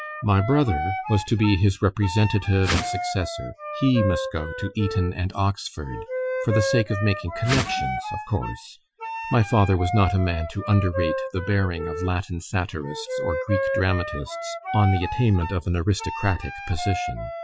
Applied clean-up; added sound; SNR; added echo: classical method Wiener filter.